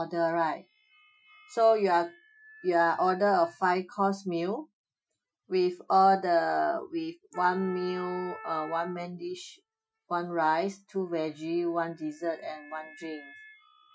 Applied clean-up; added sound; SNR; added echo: classical method Wiener filter.